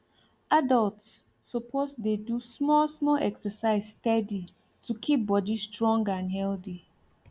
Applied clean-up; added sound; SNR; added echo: none; none; none; none.